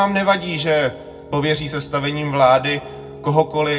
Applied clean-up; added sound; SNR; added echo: none; Piano; 18 dB; reverberation time 0.4 s.